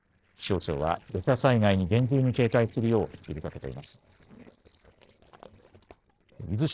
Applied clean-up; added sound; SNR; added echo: neural separator model SepFormer DNS4.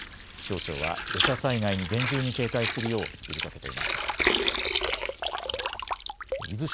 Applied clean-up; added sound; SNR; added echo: none; Water; -3 dB; none.